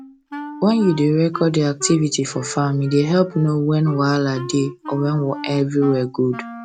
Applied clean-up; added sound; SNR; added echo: none; Wind instrument, woodwind instrument; 16 dB; none.